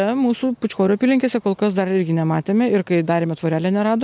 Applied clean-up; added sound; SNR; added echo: none; none; none; none.